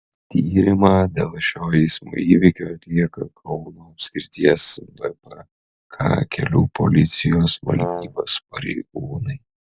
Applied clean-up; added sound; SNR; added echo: neural separator model SepFormer DNS4.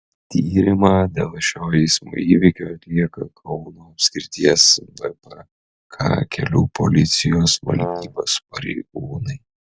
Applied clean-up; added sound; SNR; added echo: none; Brass instrument; 8 dB; none.